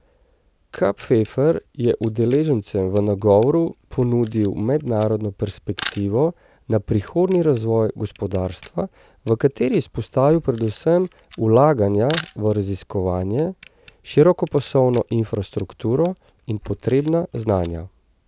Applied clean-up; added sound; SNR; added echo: none; Camera; 16 dB; none.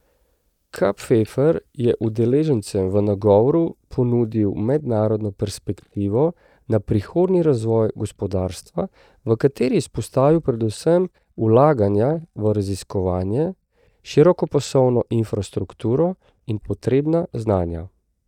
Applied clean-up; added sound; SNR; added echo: neural mask model DeepFilterNet 3.